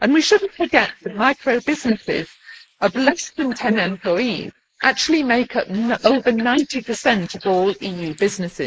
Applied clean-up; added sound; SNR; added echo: neural mask model Resemble Enhance denoiser.